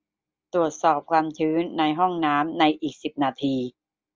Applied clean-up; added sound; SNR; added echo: none; none; none; none.